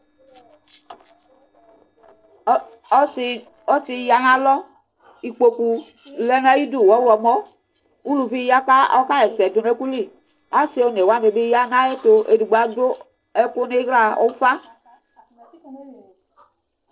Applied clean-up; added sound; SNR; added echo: neural separator model SepFormer DNS4.